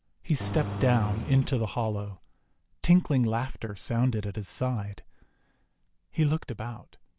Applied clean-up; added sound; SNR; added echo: none; Engine; 7 dB; none.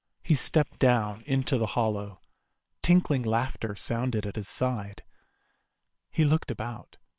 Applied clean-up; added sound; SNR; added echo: neural separator model SepFormer WHAM!.